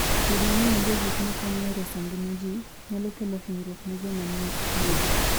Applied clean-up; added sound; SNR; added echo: none; Waves, surf; -2 dB; none.